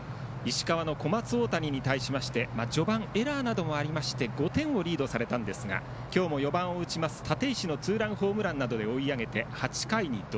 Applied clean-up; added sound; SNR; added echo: none; none; none; none.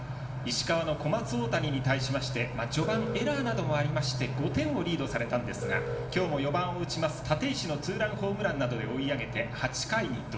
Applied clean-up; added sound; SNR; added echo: none; Alarm; 11 dB; reverberation time 1.9 s.